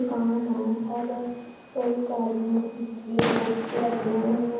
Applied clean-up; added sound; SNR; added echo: none; Fireworks; 8 dB; reverberation time 1.2 s.